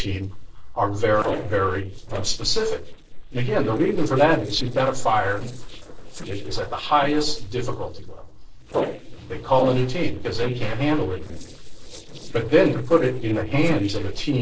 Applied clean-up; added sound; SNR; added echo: neural separator model SepFormer DNS4.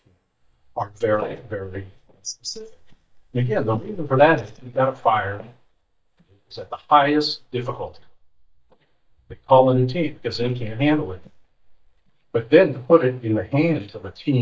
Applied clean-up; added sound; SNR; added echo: neural mask model DeepFilterNet 3.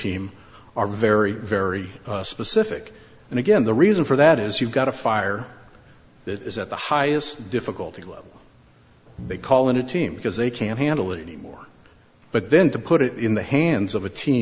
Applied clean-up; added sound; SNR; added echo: none; none; none; none.